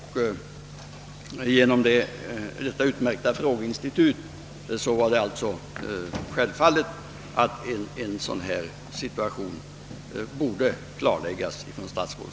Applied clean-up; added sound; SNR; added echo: none; none; none; none.